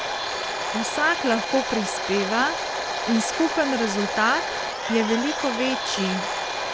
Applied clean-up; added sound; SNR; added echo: none; Domestic sounds, home sounds; 2 dB; none.